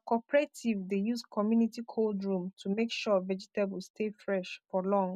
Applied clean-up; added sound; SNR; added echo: none; none; none; none.